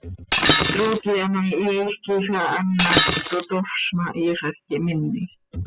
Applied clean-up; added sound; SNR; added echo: classical method spectral subtraction.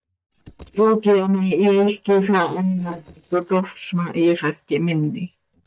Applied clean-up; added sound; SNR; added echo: neural mask model DeepFilterNet 3.